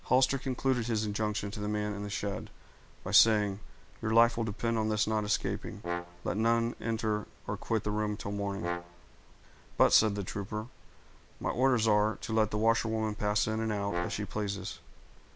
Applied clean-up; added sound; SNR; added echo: none; Brass instrument; 10 dB; none.